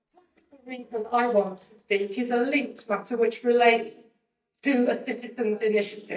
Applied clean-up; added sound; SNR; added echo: neural mask model DeepFilterNet 3.